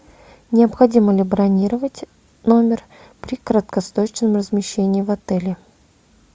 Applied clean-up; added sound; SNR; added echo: none; none; none; none.